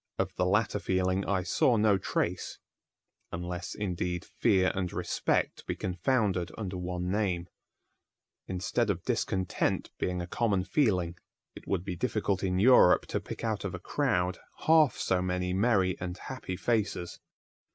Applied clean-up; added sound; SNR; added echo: none; none; none; none.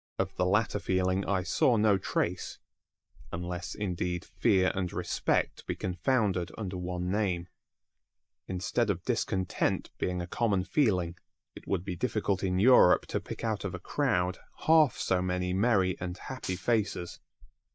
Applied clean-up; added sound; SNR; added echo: neural mask model DeepFilterNet 3.